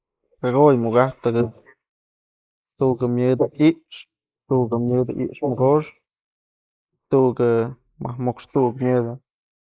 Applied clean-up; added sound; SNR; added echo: neural mask model Resemble Enhance denoiser.